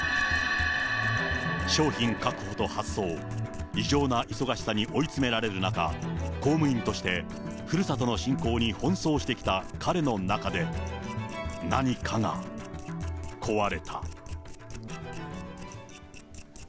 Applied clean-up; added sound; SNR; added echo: none; Domestic sounds, home sounds; 16 dB; none.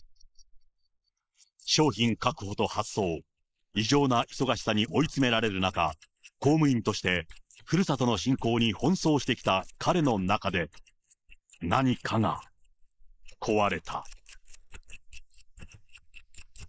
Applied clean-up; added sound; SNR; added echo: neural mask model Resemble Enhance denoiser.